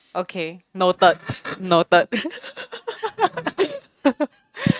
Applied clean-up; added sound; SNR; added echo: neural mask model RNNoise.